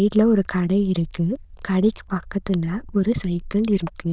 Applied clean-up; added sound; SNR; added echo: neural diffusion model UNIVERSE++.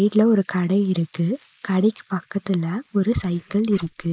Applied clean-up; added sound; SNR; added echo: neural mask model Resemble Enhance denoiser.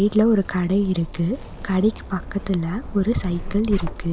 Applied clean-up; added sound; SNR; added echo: none; Zipper (clothing); 10 dB; none.